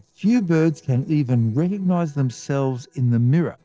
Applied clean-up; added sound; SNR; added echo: neural separator model SepFormer DNS4.